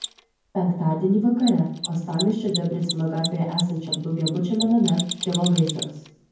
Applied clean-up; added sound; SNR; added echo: none; Mechanisms; 10 dB; reverberation time 0.9 s.